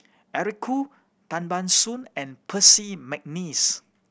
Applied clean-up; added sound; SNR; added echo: none; none; none; none.